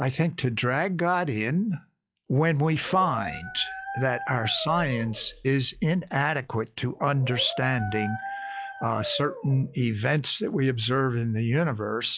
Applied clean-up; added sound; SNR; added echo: classical method log-MMSE.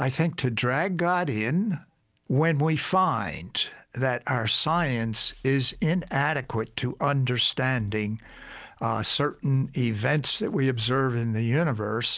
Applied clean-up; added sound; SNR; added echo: none; none; none; none.